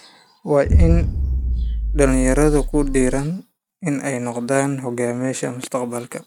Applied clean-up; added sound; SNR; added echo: neural mask model RNNoise.